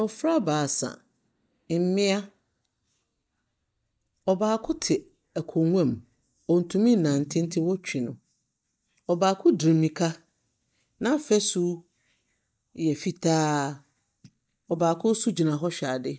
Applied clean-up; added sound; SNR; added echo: neural mask model DeepFilterNet 3.